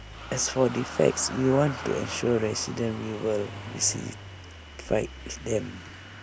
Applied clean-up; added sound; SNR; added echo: none; Engine starting / Motor vehicle (road); 12 dB; none.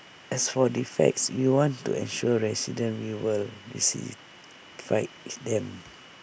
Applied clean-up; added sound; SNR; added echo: none; none; none; none.